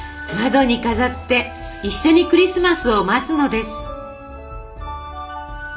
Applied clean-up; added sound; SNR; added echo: none; none; none; reverberation time 1.8 s.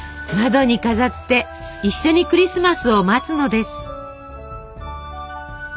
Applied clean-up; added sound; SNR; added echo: none; none; none; none.